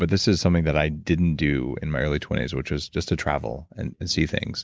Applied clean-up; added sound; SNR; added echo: none; none; none; none.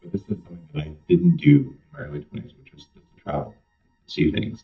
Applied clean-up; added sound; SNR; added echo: neural mask model DeepFilterNet 3.